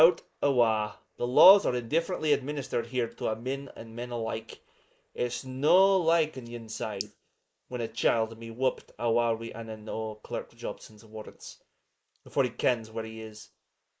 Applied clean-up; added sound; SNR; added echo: neural mask model Resemble Enhance denoiser.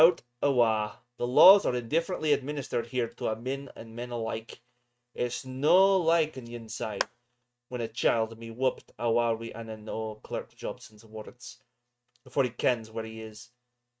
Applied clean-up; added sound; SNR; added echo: neural mask model RNNoise.